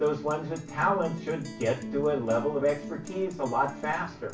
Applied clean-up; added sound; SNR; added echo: none; Guitar; 12 dB; reverberation time 0.3 s.